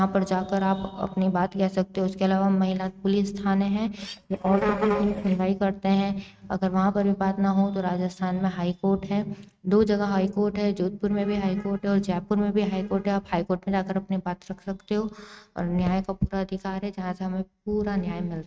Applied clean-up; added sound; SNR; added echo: neural mask model RNNoise.